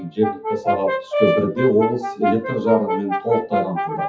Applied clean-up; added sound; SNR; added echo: classical method WPE with log-MMSE.